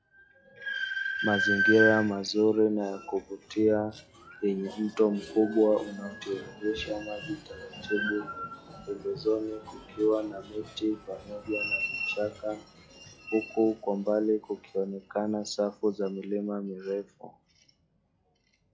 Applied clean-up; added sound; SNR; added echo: classical method log-MMSE.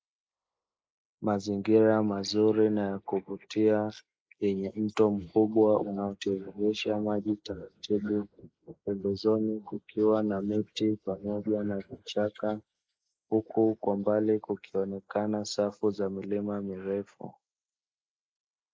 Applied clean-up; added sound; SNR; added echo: neural mask model Resemble Enhance denoiser.